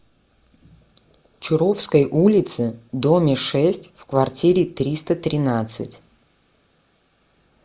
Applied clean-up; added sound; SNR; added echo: neural mask model Resemble Enhance denoiser.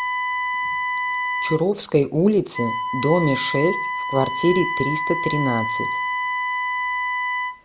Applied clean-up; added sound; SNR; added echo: none; Wind instrument, woodwind instrument; 2 dB; none.